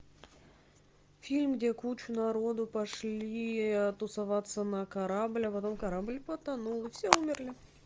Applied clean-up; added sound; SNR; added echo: none; none; none; none.